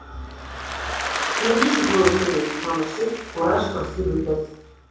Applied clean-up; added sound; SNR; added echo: none; Applause; 5 dB; reverberation time 0.7 s.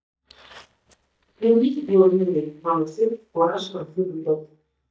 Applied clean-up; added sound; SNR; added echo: neural mask model DeepFilterNet 3.